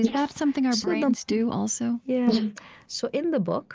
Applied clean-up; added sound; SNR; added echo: neural mask model Resemble Enhance denoiser.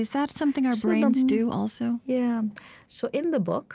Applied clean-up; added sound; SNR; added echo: none; none; none; none.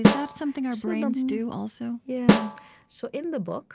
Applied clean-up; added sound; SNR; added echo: none; Snare drum; -4 dB; none.